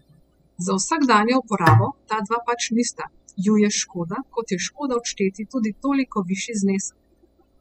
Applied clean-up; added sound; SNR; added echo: classical method spectral subtraction.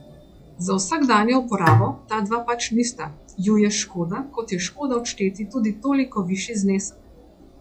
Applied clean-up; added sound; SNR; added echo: classical method log-MMSE.